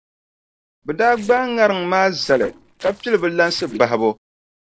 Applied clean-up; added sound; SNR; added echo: neural separator model SepFormer DNS4.